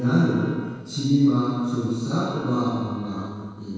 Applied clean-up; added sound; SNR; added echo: neural separator model SepFormer DNS4.